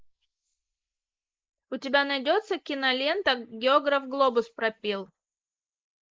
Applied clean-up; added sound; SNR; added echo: neural mask model Resemble Enhance denoiser.